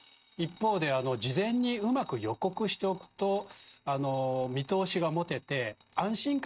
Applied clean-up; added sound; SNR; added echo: neural mask model RNNoise.